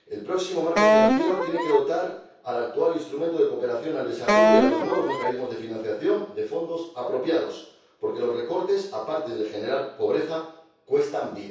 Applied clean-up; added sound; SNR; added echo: none; Wind instrument, woodwind instrument; -4 dB; reverberation time 0.6 s.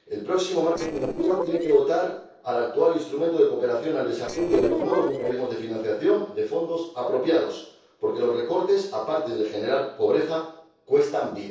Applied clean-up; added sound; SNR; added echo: neural separator model SepFormer DNS4.